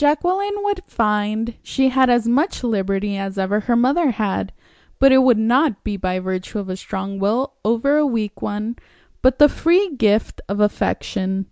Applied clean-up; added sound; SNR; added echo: none; none; none; none.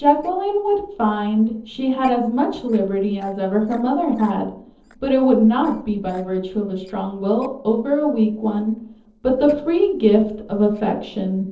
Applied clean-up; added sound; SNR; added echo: neural separator model SepFormer DNS4.